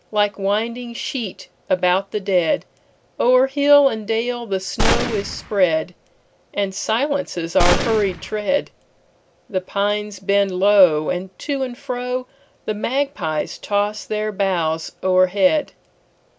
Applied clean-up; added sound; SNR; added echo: none; Gunshot, gunfire; 2 dB; none.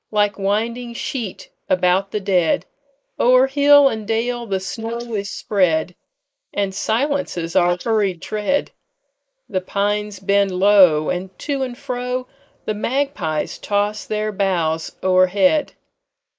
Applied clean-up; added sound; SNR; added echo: neural mask model Resemble Enhance denoiser.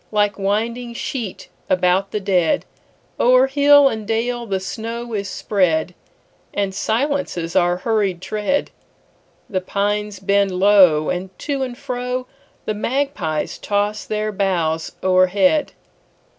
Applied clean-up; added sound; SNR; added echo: none; none; none; none.